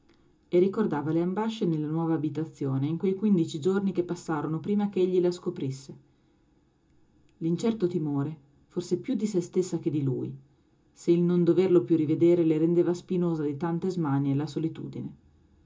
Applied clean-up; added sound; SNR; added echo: none; none; none; reverberation time 0.2 s.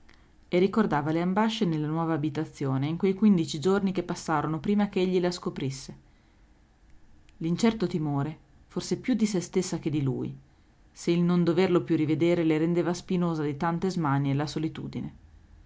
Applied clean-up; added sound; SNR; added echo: none; none; none; none.